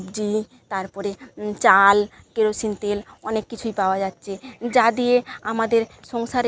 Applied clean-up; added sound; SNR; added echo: none; none; none; none.